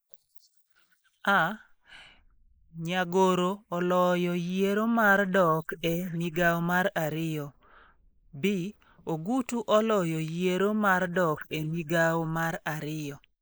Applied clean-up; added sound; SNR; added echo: neural mask model Resemble Enhance denoiser.